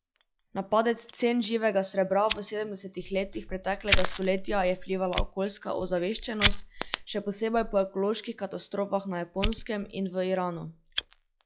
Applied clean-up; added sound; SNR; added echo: classical method log-MMSE.